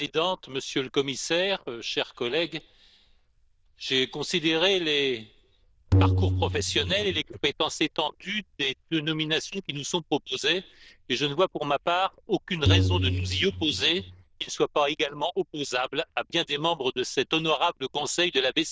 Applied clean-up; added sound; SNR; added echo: neural diffusion model UNIVERSE++.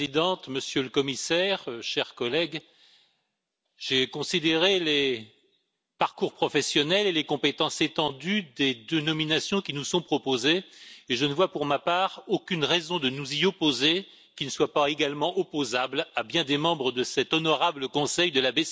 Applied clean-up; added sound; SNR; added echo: none; none; none; none.